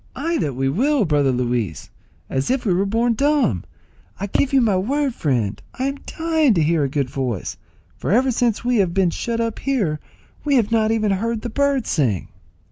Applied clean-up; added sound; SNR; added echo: none; none; none; none.